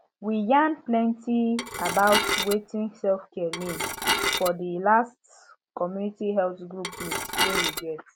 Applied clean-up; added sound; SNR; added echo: none; Dishes, pots, and pans / Glass; 1 dB; none.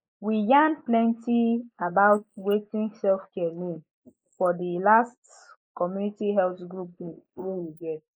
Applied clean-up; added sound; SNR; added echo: neural mask model Resemble Enhance denoiser.